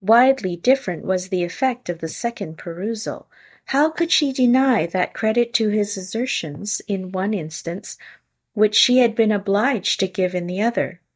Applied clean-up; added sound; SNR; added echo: neural mask model DeepFilterNet 3.